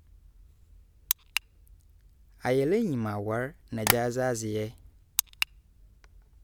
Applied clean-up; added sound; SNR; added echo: none; Tap; 0 dB; none.